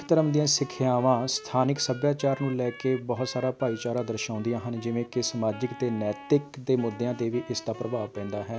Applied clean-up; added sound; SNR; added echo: none; Wind instrument, woodwind instrument; 18 dB; none.